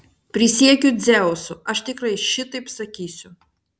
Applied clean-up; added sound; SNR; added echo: none; none; none; none.